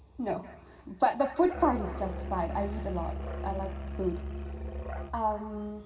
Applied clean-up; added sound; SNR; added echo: none; Musical instrument; 5 dB; reverberation time 2.0 s.